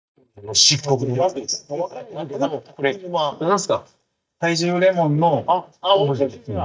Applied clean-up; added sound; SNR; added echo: neural mask model DeepFilterNet 3.